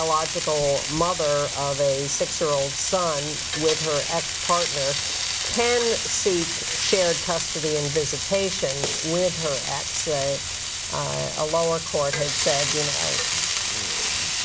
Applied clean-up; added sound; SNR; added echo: none; Frying (food); 1 dB; none.